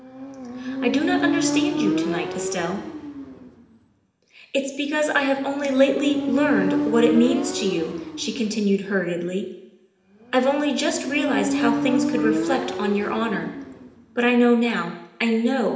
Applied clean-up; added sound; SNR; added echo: none; Motorcycle; 4 dB; reverberation time 0.8 s.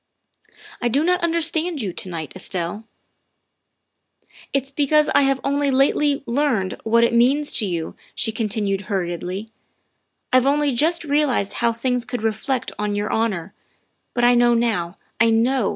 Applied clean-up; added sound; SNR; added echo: none; none; none; none.